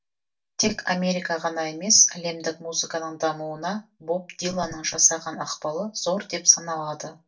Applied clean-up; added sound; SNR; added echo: none; none; none; reverberation time 0.2 s.